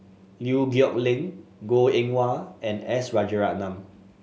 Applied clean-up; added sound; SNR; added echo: none; none; none; none.